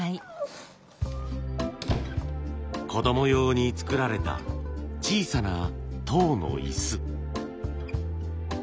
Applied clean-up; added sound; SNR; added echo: none; Squeak; 11 dB; none.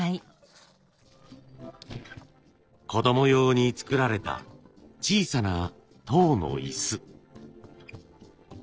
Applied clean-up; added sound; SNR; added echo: neural separator model SepFormer DNS4.